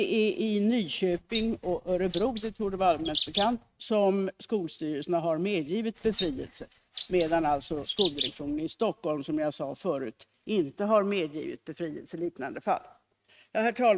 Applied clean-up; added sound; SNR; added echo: neural mask model RNNoise.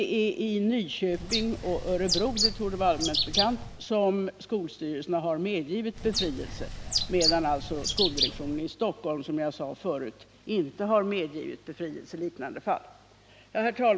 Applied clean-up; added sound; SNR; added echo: none; Bird; 2 dB; none.